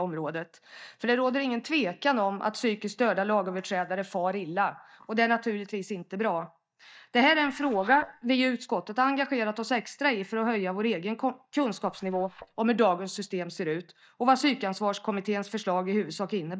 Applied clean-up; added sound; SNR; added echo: neural mask model DeepFilterNet 3.